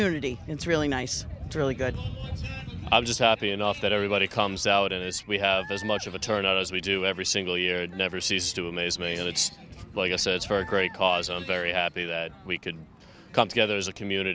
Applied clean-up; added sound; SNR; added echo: none; none; none; none.